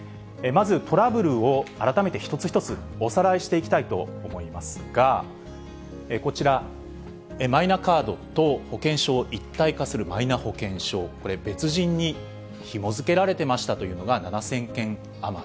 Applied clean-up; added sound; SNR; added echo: none; none; none; none.